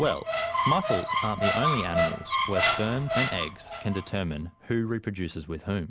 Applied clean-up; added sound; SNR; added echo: none; Squeak; 0 dB; none.